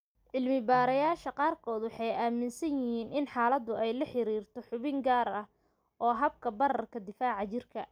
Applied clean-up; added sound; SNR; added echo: none; Piano; 19 dB; none.